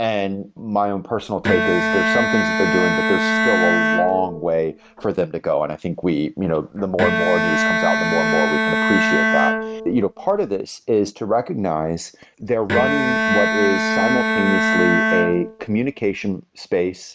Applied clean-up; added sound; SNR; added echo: neural mask model RNNoise.